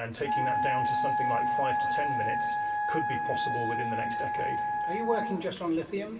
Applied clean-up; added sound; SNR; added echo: none; Wind instrument, woodwind instrument; -4 dB; reverberation time 2.2 s.